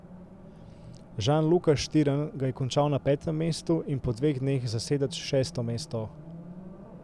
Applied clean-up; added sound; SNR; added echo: none; Race car, auto racing; 18 dB; none.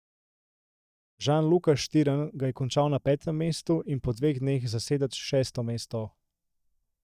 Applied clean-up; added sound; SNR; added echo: neural mask model DeepFilterNet 3.